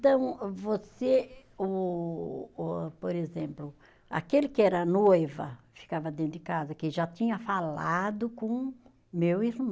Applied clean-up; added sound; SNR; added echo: none; none; none; none.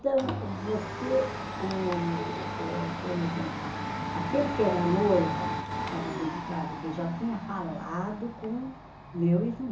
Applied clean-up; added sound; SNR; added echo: none; Domestic sounds, home sounds; 5 dB; reverberation time 0.7 s.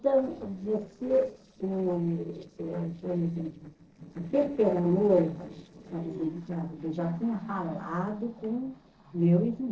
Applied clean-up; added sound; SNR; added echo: neural separator model SepFormer DNS4.